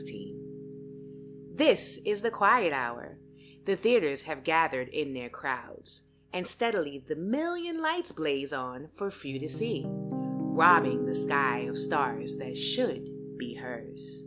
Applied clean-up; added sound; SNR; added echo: none; Piano; 8 dB; none.